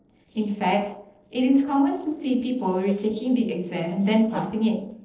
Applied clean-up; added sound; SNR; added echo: neural separator model SepFormer DNS4.